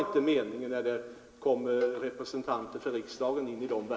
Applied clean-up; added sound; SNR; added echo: none; Cowbell; 7 dB; reverberation time 0.9 s.